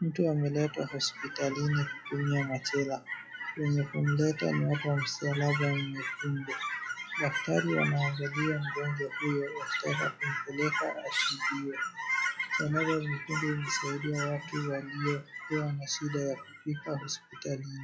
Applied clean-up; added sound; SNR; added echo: classical method log-MMSE.